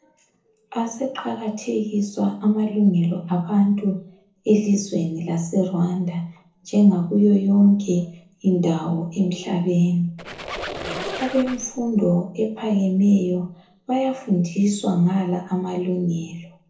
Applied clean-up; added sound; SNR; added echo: neural separator model SepFormer DNS4.